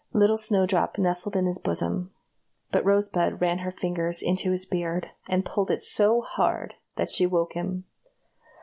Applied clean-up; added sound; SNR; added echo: none; none; none; none.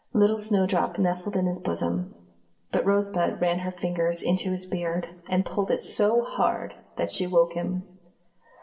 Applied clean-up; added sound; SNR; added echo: none; none; none; reverberation time 0.8 s.